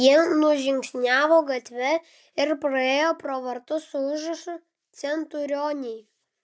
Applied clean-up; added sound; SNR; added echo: none; none; none; none.